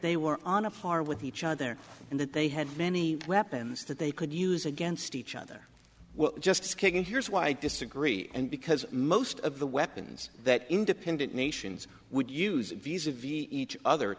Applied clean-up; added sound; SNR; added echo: none; none; none; none.